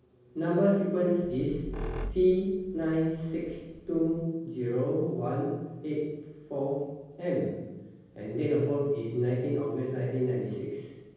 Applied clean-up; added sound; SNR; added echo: none; Squeak; 10 dB; reverberation time 1.3 s.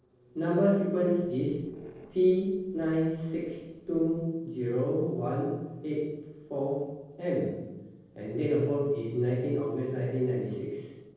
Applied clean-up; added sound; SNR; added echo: neural separator model SepFormer DNS4.